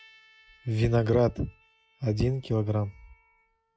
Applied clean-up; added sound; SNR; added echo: classical method log-MMSE.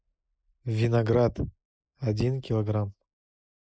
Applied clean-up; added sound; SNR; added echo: neural mask model Resemble Enhance denoiser.